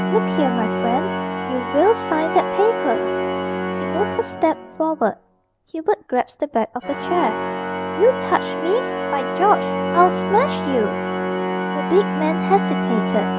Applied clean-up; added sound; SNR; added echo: none; Organ; 2 dB; none.